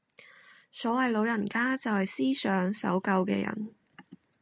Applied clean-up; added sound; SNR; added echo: none; none; none; none.